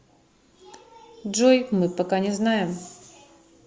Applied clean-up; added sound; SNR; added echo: none; none; none; none.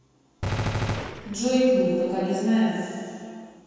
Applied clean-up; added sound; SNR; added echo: none; Gunshot, gunfire; 5 dB; reverberation time 2.1 s.